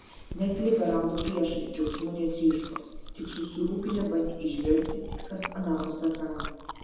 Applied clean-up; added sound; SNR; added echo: none; Chewing, mastication; 10 dB; reverberation time 1.1 s.